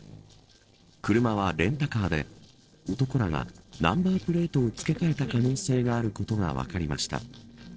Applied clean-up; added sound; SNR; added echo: neural separator model SepFormer DNS4.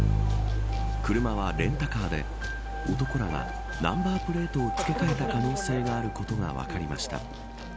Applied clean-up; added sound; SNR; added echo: none; Bass guitar; 2 dB; none.